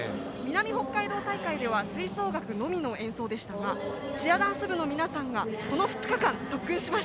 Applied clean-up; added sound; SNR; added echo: none; none; none; none.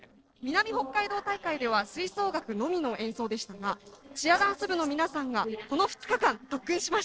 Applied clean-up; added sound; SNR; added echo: neural separator model SepFormer DNS4.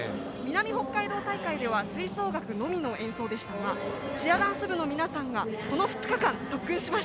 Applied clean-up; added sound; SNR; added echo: none; Brass instrument + Cutlery, silverware / Drawer open or close; 18 dB; none.